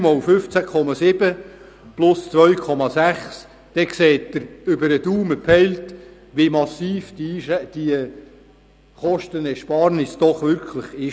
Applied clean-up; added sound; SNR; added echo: none; none; none; none.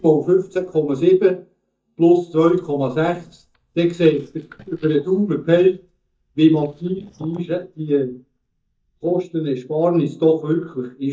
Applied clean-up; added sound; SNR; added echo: neural mask model DeepFilterNet 3.